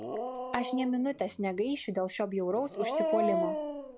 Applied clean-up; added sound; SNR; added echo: none; Dog; 2 dB; none.